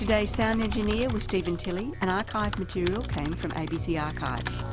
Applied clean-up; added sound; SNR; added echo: none; Typing; 12 dB; none.